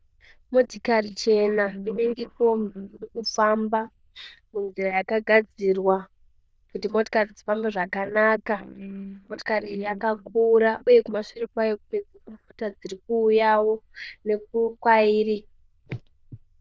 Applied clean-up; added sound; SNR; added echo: neural diffusion model UNIVERSE++.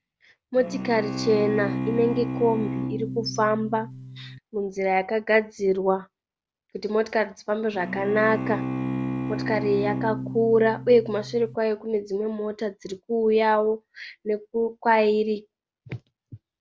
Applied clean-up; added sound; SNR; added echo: none; Bowed string instrument; 5 dB; none.